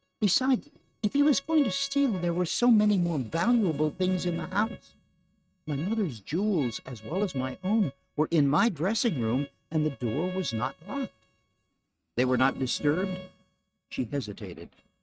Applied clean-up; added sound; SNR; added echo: neural mask model RNNoise.